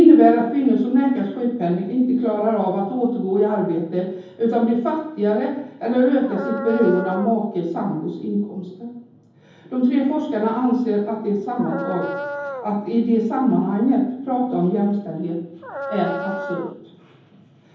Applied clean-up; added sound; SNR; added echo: none; Dog; 9 dB; reverberation time 0.9 s.